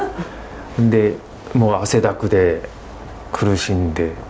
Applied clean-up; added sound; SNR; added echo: none; none; none; none.